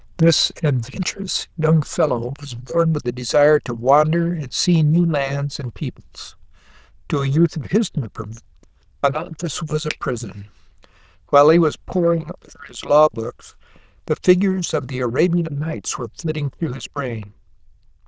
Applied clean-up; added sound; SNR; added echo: neural diffusion model UNIVERSE++.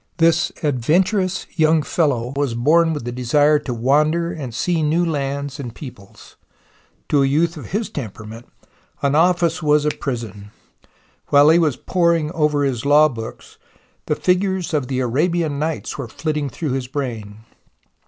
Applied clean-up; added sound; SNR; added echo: none; Finger snapping; 16 dB; none.